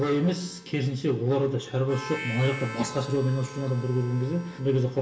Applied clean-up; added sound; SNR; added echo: none; Harmonica; 15 dB; reverberation time 0.7 s.